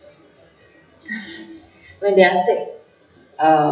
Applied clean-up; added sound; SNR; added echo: classical method WPE with log-MMSE.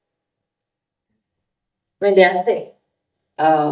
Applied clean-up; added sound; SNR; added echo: neural mask model DeepFilterNet 3.